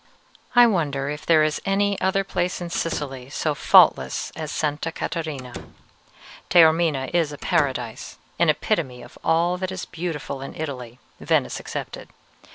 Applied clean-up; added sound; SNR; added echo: none; Slam; 17 dB; none.